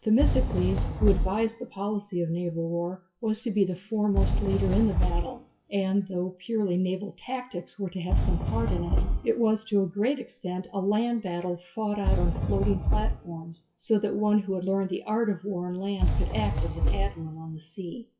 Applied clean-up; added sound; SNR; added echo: classical method WPE with log-MMSE.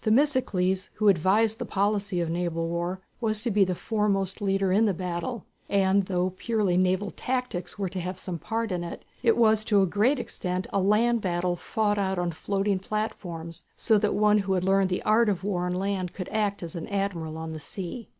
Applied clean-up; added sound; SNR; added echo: none; none; none; none.